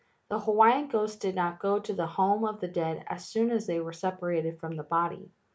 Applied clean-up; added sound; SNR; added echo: none; none; none; none.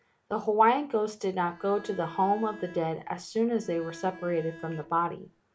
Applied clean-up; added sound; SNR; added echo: none; Bowed string instrument; 19 dB; none.